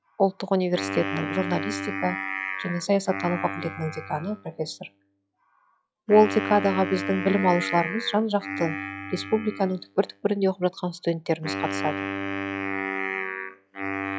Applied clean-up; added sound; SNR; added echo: classical method log-MMSE.